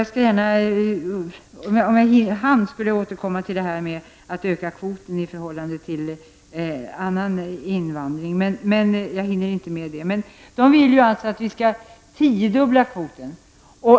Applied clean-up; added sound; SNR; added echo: none; none; none; none.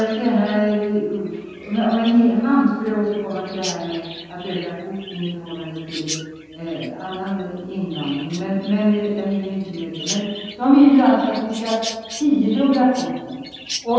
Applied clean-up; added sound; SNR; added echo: none; Chirp, tweet; 16 dB; reverberation time 1.2 s.